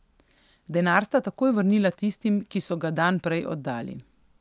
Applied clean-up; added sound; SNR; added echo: none; none; none; none.